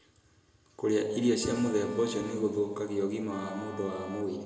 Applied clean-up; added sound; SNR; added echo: none; Wind instrument, woodwind instrument; 16 dB; reverberation time 2.0 s.